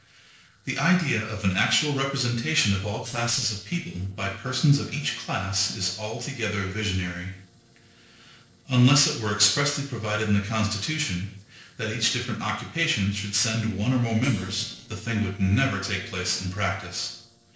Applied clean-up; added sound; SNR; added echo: neural separator model SepFormer DNS4.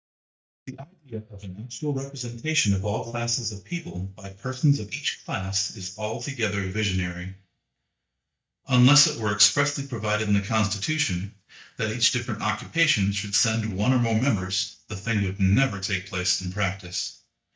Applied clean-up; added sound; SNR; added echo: neural mask model DeepFilterNet 3.